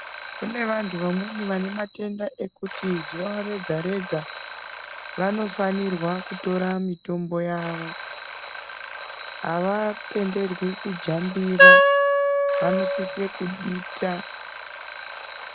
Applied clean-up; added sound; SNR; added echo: none; Wind instrument, woodwind instrument + Alarm; -3 dB; none.